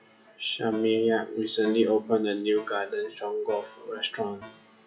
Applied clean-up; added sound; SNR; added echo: classical method WPE with log-MMSE.